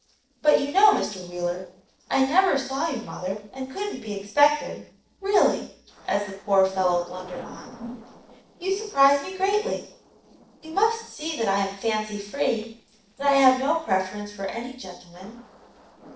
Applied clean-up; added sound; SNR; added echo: neural separator model SepFormer DNS4.